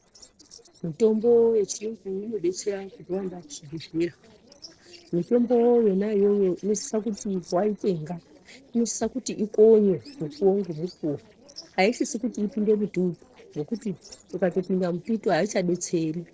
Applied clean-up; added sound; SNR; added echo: neural separator model SepFormer DNS4.